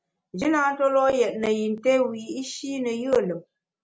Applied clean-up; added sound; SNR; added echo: none; none; none; none.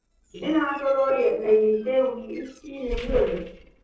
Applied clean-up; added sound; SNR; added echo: neural separator model SepFormer DNS4.